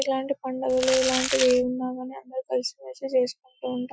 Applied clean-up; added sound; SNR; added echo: classical method Wiener filter.